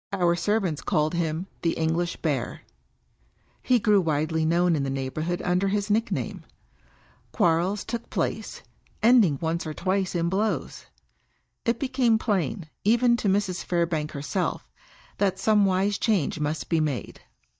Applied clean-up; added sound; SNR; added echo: neural mask model DeepFilterNet 3.